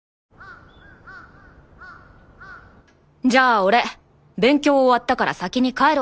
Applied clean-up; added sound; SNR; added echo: none; none; none; none.